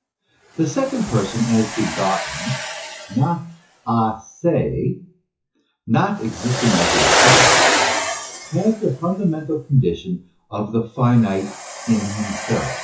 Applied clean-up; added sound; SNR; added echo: classical method WPE with log-MMSE.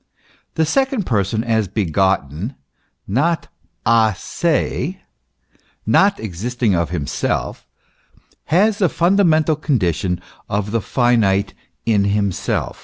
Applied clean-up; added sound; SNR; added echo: none; none; none; none.